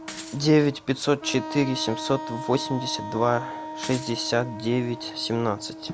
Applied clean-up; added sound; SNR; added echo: none; Shatter / Crushing + Wind instrument, woodwind instrument; 10 dB; none.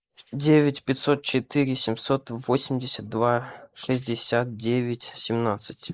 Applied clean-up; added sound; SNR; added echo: neural mask model Resemble Enhance denoiser.